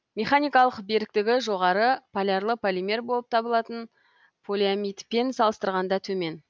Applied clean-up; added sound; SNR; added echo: none; none; none; none.